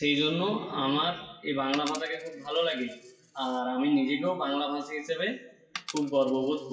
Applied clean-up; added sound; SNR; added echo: classical method WPE with log-MMSE.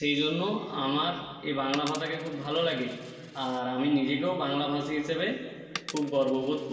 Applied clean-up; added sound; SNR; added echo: none; Coin (dropping); 18 dB; reverberation time 2.7 s.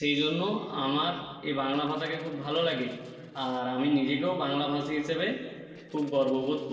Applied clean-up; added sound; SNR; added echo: neural separator model SepFormer DNS4.